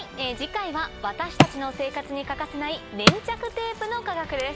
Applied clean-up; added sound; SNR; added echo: none; Wood; -2 dB; none.